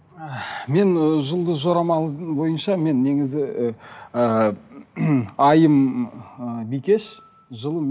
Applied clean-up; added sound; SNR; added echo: none; none; none; none.